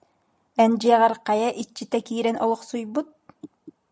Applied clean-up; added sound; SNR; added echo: none; none; none; none.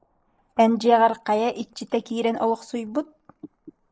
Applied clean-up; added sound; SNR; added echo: neural mask model Resemble Enhance denoiser.